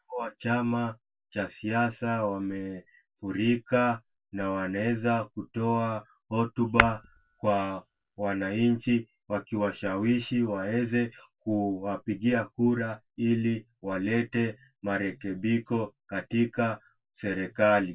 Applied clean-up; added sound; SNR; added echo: none; Tap / Hammer; 5 dB; reverberation time 0.1 s.